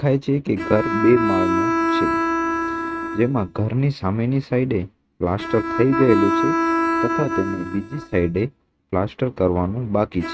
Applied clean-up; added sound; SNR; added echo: neural mask model RNNoise.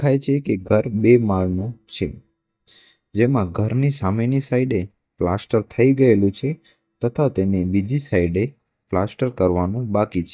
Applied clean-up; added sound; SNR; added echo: neural mask model DeepFilterNet 3.